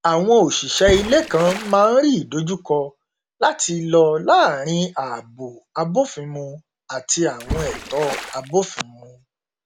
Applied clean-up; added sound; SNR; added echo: none; Water / Splash, splatter; 12 dB; none.